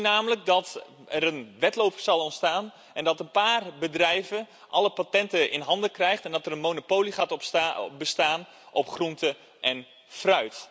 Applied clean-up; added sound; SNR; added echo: none; none; none; none.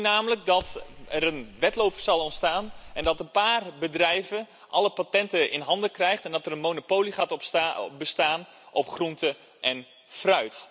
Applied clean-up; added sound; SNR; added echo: none; Fire; 16 dB; none.